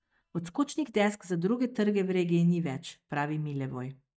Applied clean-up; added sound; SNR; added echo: neural mask model DeepFilterNet 3.